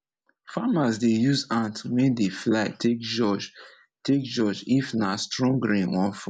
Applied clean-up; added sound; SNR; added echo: none; none; none; none.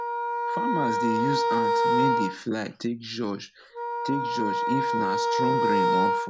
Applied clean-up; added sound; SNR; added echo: none; Wind instrument, woodwind instrument; -5 dB; none.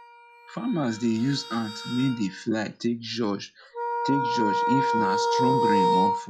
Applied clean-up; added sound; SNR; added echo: classical method log-MMSE.